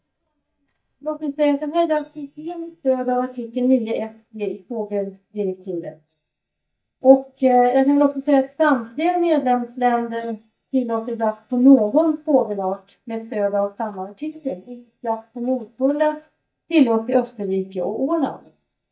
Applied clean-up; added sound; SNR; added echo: neural mask model DeepFilterNet 3.